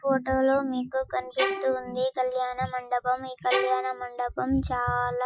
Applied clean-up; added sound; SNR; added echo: classical method Wiener filter.